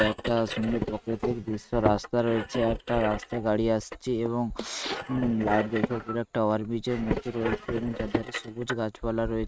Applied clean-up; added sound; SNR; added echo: neural mask model RNNoise.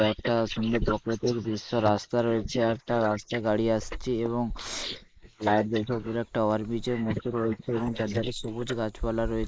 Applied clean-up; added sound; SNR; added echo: neural mask model Resemble Enhance denoiser.